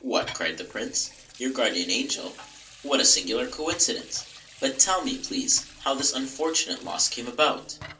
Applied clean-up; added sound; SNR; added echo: none; Sink (filling or washing) / Water tap, faucet; 19 dB; reverberation time 0.3 s.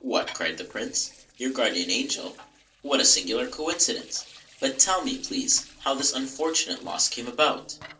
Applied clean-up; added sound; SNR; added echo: neural separator model SepFormer DNS4.